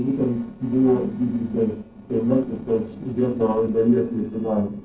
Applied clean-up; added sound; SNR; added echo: neural separator model SepFormer DNS4.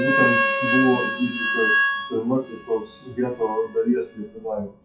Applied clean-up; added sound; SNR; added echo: classical method WPE with log-MMSE.